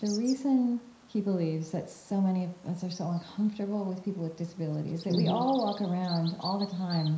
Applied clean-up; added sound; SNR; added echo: none; Bird vocalization, bird call, bird song; 18 dB; reverberation time 0.5 s.